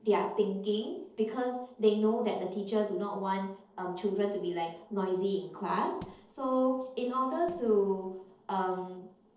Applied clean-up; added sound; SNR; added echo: neural separator model SepFormer DNS4.